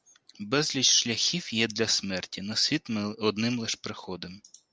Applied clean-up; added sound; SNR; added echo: none; none; none; none.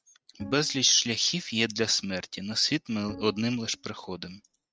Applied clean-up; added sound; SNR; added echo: neural mask model RNNoise.